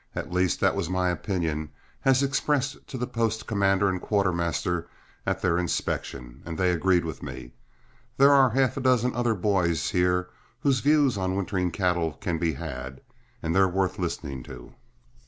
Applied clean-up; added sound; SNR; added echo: none; none; none; none.